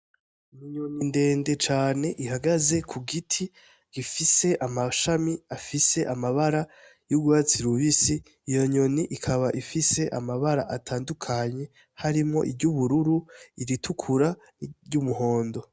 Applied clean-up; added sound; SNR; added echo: none; none; none; none.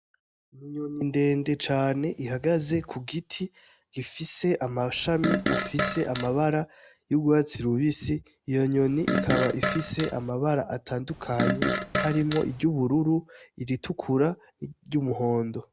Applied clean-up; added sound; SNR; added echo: none; Fart; 0 dB; none.